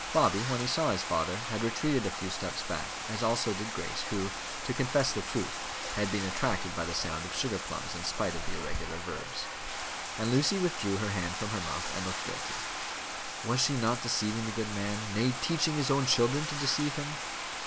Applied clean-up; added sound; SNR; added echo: none; Bathtub (filling or washing); 4 dB; none.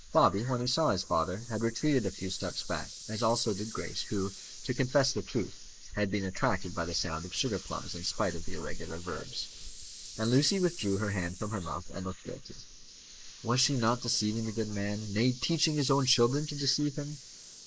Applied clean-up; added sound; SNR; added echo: neural mask model Resemble Enhance denoiser.